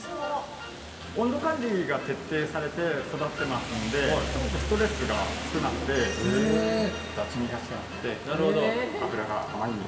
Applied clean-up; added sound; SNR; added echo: none; Rain; 8 dB; reverberation time 2.6 s.